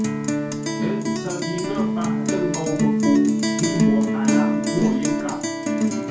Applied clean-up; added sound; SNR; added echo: none; Guitar; -5 dB; reverberation time 0.3 s.